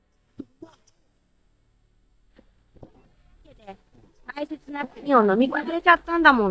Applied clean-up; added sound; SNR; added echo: neural mask model DeepFilterNet 3.